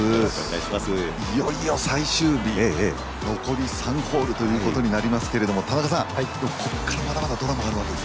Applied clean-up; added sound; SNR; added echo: none; Wind instrument, woodwind instrument; 17 dB; none.